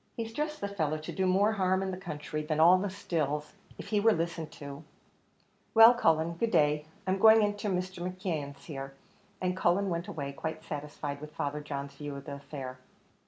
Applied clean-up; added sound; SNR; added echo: none; none; none; none.